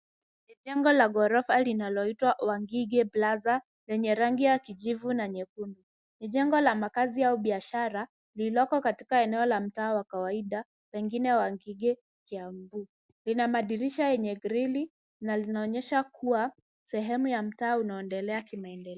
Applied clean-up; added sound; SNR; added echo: none; none; none; none.